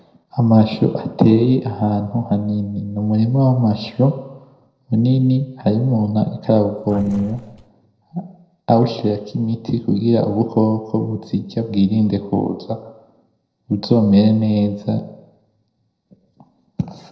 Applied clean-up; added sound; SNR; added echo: neural separator model SepFormer DNS4.